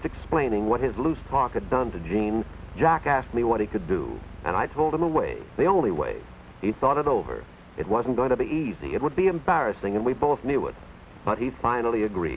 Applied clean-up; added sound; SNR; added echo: none; none; none; none.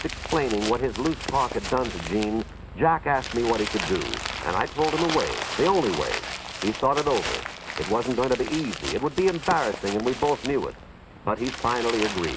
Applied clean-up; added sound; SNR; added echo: none; Crumpling, crinkling; 8 dB; none.